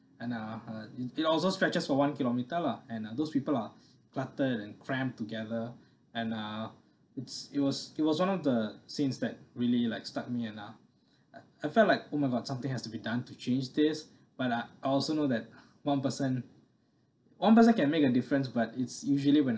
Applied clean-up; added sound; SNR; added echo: none; none; none; none.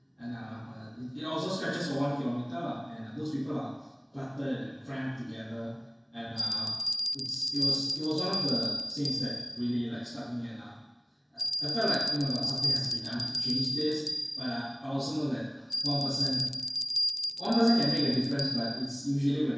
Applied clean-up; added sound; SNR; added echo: none; Bell; 0 dB; reverberation time 1.1 s.